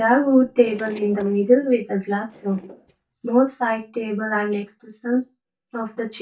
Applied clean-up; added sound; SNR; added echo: neural mask model DeepFilterNet 3.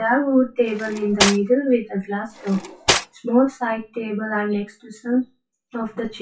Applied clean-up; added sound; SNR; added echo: classical method WPE with log-MMSE.